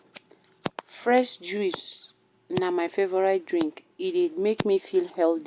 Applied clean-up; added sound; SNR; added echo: none; Scissors; 12 dB; none.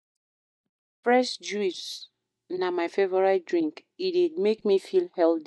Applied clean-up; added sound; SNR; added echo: neural mask model DeepFilterNet 3.